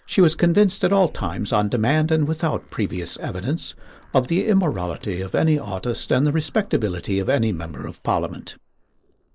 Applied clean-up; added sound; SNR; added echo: neural mask model Resemble Enhance denoiser.